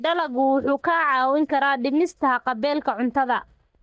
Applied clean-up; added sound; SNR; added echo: neural mask model DeepFilterNet 3.